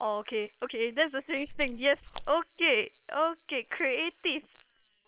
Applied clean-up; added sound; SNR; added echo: neural separator model SepFormer WHAM!.